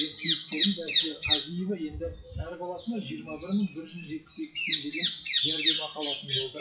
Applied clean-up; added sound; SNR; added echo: classical method WPE with log-MMSE.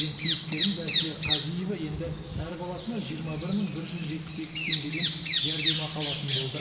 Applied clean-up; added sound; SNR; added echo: none; Bird vocalization, bird call, bird song; -1 dB; reverberation time 1.9 s.